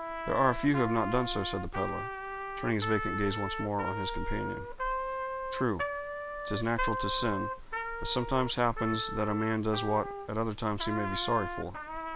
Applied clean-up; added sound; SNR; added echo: none; Trumpet; 5 dB; none.